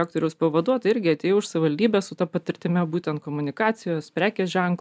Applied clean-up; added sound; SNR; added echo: none; none; none; none.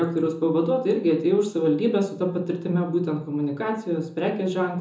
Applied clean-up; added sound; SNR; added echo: none; none; none; reverberation time 0.6 s.